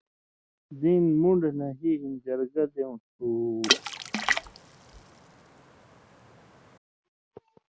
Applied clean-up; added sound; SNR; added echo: none; Water / Splash, splatter; 3 dB; none.